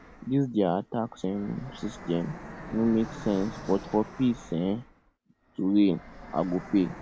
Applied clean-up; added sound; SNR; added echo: none; Fixed-wing aircraft, airplane; 16 dB; none.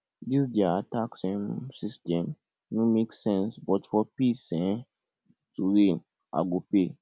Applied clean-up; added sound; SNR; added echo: none; none; none; none.